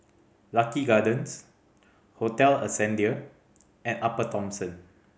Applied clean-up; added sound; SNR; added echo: none; none; none; none.